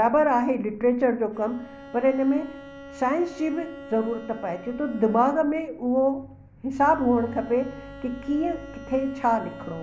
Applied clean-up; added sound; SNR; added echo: none; Bowed string instrument; 18 dB; none.